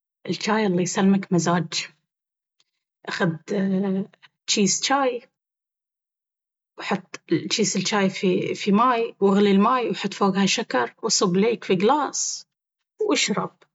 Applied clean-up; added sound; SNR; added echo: none; none; none; none.